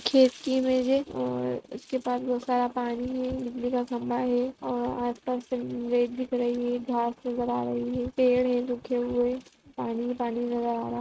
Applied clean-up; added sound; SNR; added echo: neural mask model RNNoise.